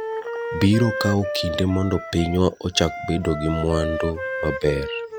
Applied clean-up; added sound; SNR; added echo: none; Wind instrument, woodwind instrument; 7 dB; none.